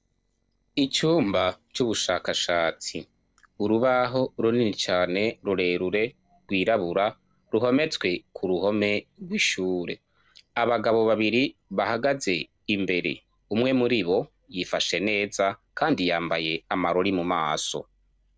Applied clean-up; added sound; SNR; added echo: neural separator model SepFormer DNS4.